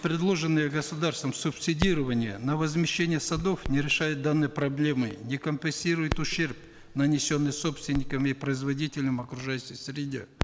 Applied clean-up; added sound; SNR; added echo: none; Crackle; 11 dB; none.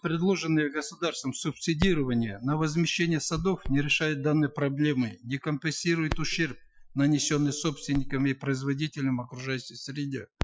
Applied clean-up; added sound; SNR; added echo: classical method Wiener filter.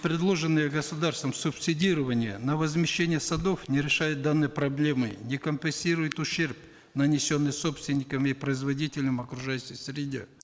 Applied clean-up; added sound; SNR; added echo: neural mask model Resemble Enhance denoiser.